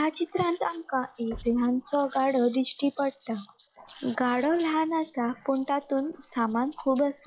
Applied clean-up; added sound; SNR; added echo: classical method log-MMSE.